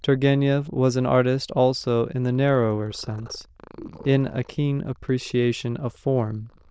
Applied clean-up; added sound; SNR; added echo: neural diffusion model UNIVERSE++.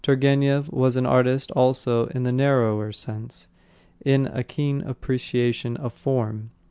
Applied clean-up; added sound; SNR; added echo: none; none; none; none.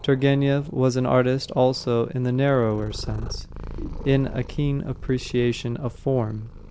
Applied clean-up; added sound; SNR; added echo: none; Purr; 13 dB; none.